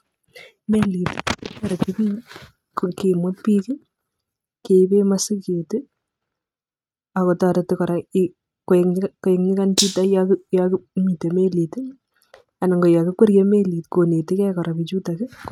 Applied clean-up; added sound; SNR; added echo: neural mask model RNNoise.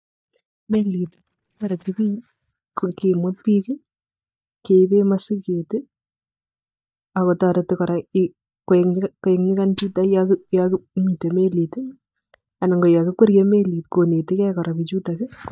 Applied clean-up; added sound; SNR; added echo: neural mask model DeepFilterNet 3.